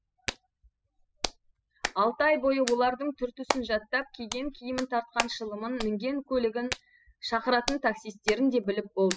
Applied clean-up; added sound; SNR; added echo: classical method spectral subtraction.